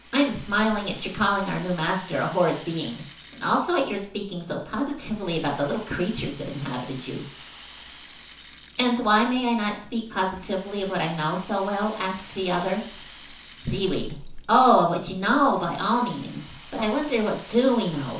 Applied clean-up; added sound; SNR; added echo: none; Rattle (instrument); 17 dB; reverberation time 0.9 s.